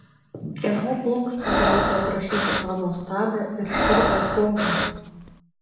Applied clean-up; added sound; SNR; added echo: none; Breathing; -2 dB; reverberation time 1.2 s.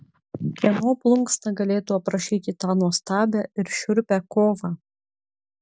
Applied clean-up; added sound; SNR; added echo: none; none; none; none.